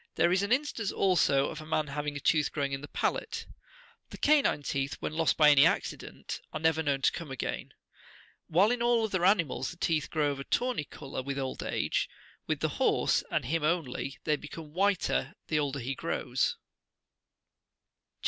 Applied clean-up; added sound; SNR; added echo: none; none; none; none.